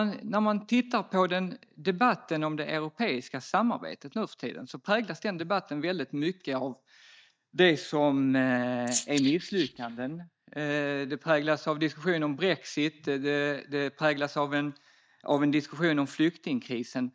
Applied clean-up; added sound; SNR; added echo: neural mask model DeepFilterNet 3.